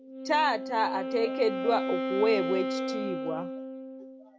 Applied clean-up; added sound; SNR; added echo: none; Wind instrument, woodwind instrument; 3 dB; none.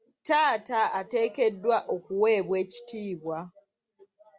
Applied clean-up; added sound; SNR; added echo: none; none; none; none.